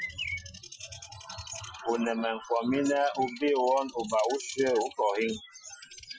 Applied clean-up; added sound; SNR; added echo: classical method Wiener filter.